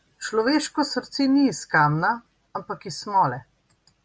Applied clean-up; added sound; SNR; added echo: none; none; none; none.